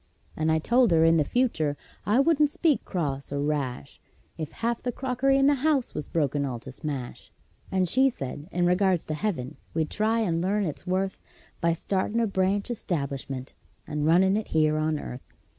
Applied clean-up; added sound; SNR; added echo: none; none; none; none.